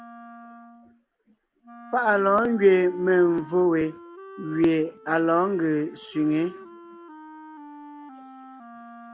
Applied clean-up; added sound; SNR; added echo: none; Wind instrument, woodwind instrument; 19 dB; none.